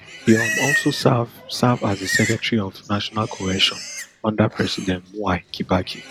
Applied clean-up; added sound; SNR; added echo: none; Livestock, farm animals, working animals; 8 dB; none.